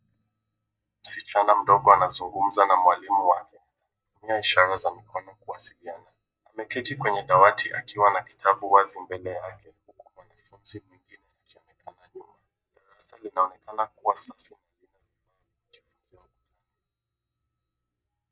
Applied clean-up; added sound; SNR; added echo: neural mask model DeepFilterNet 3.